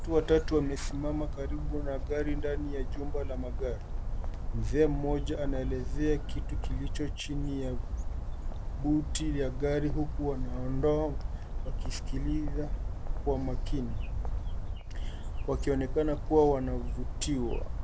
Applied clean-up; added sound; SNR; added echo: none; Bird; -1 dB; none.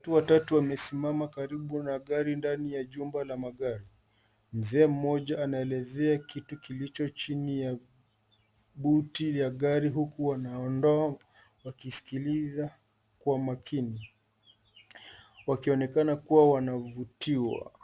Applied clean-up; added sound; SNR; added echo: none; none; none; none.